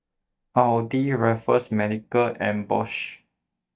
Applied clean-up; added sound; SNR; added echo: neural mask model DeepFilterNet 3.